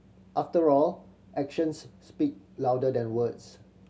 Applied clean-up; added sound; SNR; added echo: none; none; none; none.